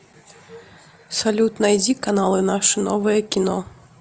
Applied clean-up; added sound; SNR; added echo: none; none; none; none.